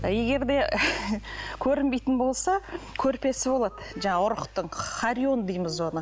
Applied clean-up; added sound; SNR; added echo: none; Bass guitar; 17 dB; none.